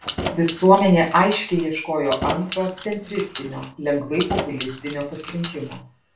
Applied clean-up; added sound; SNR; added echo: none; Keys jangling; 9 dB; reverberation time 0.3 s.